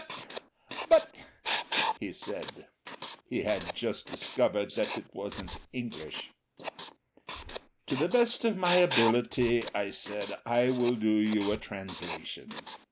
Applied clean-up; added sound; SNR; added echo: neural mask model Resemble Enhance denoiser.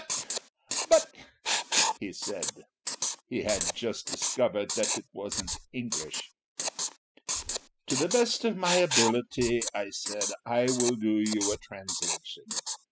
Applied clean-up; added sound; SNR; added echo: classical method spectral subtraction.